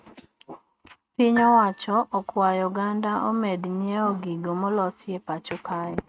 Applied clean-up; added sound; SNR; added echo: neural mask model RNNoise.